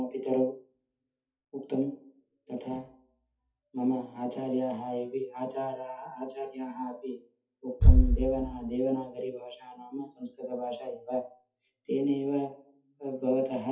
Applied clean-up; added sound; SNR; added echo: classical method WPE with log-MMSE.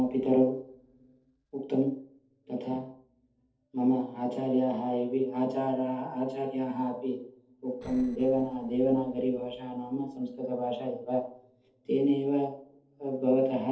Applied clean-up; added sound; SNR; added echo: neural separator model SepFormer DNS4.